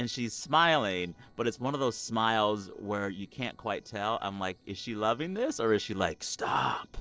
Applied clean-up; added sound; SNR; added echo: neural separator model SepFormer DNS4.